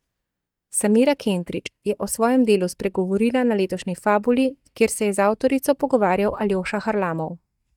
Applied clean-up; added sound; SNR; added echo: neural mask model DeepFilterNet 3.